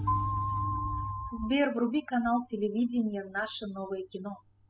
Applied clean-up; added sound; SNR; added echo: classical method spectral subtraction.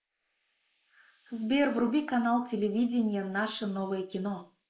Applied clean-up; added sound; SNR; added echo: neural mask model Resemble Enhance denoiser.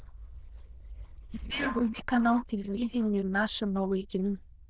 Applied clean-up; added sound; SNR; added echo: neural diffusion model UNIVERSE++.